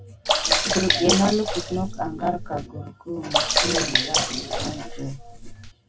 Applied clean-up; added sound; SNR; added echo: none; Sink (filling or washing) / Water / Splash, splatter; -2 dB; reverberation time 0.2 s.